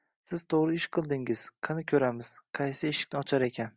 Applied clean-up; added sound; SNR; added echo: none; none; none; none.